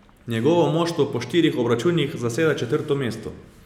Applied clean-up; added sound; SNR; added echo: none; none; none; none.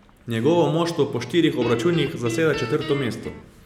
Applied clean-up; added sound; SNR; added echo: none; Guitar; 12 dB; none.